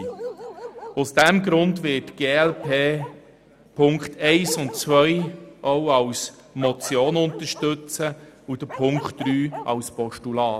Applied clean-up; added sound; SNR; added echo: none; Bark; 16 dB; none.